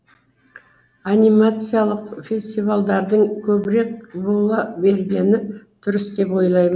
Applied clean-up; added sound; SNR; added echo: none; none; none; none.